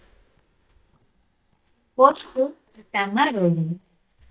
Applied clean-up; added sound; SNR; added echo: neural mask model DeepFilterNet 3.